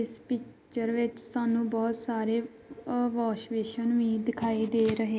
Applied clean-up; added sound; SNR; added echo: none; none; none; none.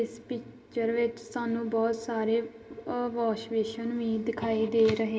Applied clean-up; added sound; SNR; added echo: none; none; none; reverberation time 1.2 s.